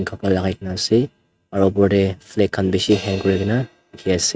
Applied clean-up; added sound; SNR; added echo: neural mask model RNNoise.